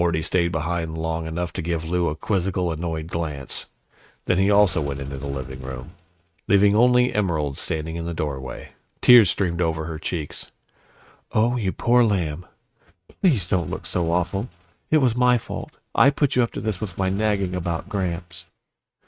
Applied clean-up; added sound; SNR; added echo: neural mask model RNNoise.